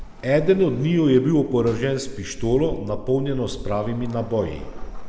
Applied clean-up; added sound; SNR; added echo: none; Sliding door; 11 dB; none.